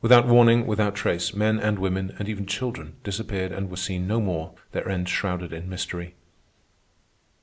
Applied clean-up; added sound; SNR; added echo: none; none; none; none.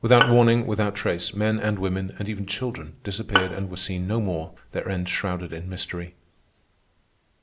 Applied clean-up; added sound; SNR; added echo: none; Bowed string instrument; 5 dB; none.